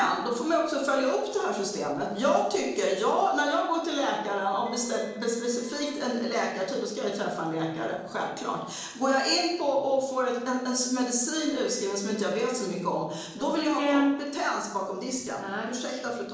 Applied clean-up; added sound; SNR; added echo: neural separator model SepFormer DNS4.